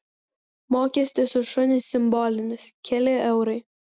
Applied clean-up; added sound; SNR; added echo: none; none; none; none.